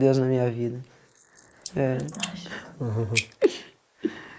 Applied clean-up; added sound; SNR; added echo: neural mask model Resemble Enhance denoiser.